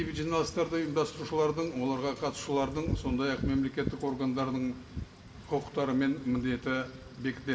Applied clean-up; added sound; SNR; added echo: none; Wind / Rain; 11 dB; reverberation time 2.1 s.